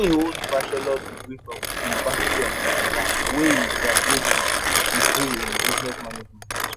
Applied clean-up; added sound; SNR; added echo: none; Mechanisms; -4 dB; none.